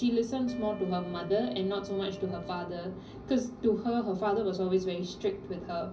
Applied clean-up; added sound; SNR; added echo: none; Wind instrument, woodwind instrument; 17 dB; reverberation time 0.5 s.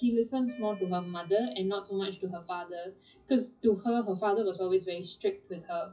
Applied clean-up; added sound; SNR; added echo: classical method WPE with log-MMSE.